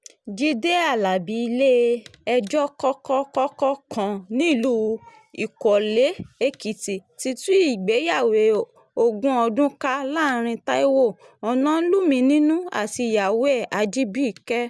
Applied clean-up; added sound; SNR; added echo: none; none; none; none.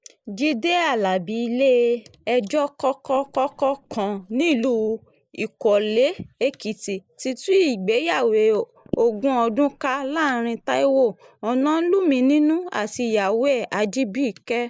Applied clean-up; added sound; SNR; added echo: neural mask model Resemble Enhance denoiser.